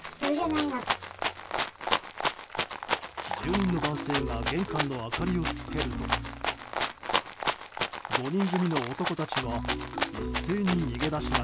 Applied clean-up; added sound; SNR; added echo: none; Rattle (instrument); 1 dB; none.